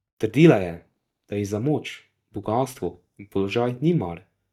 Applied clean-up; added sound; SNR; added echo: neural mask model DeepFilterNet 3.